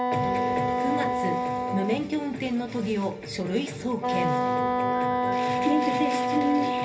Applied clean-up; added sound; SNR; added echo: none; Wind instrument, woodwind instrument; -2 dB; reverberation time 0.3 s.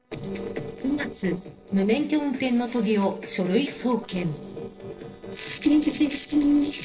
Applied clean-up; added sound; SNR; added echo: neural separator model SepFormer DNS4.